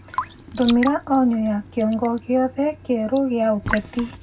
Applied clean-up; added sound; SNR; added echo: none; Raindrop / Drip / Trickle, dribble; 12 dB; reverberation time 0.4 s.